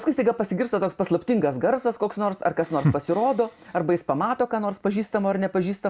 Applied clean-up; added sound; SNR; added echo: none; none; none; none.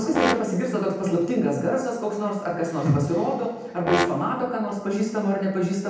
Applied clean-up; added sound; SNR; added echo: none; Brass instrument; 7 dB; reverberation time 0.9 s.